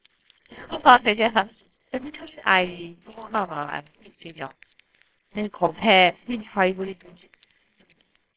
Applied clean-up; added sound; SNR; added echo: neural separator model SepFormer WHAMR!.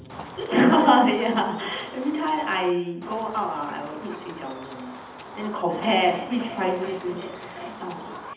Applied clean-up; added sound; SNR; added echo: none; Chicken, rooster; 15 dB; reverberation time 0.8 s.